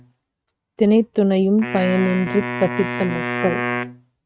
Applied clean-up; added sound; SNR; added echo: neural mask model RNNoise.